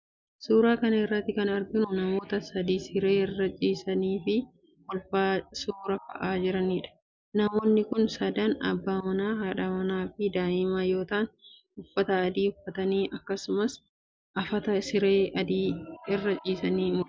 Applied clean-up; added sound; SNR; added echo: none; none; none; none.